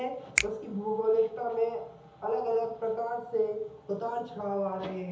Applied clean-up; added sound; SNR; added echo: none; Finger snapping; 4 dB; reverberation time 0.8 s.